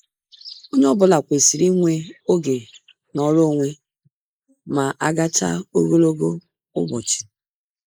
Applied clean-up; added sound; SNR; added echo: neural mask model Resemble Enhance denoiser.